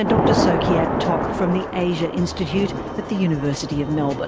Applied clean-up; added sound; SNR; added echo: none; Thunder / Rain; 1 dB; none.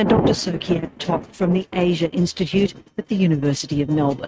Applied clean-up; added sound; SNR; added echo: neural mask model RNNoise.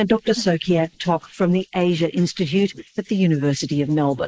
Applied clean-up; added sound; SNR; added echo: neural mask model Resemble Enhance denoiser.